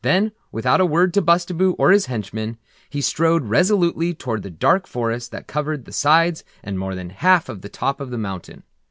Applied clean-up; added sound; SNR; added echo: none; none; none; none.